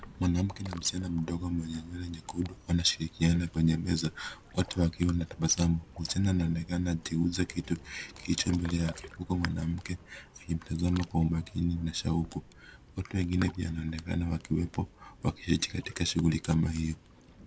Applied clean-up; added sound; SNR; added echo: none; Ocean; 20 dB; none.